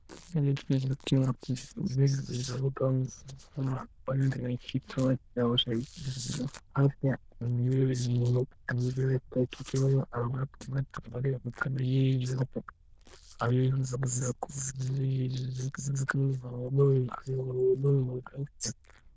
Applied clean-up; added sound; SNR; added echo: neural diffusion model UNIVERSE++.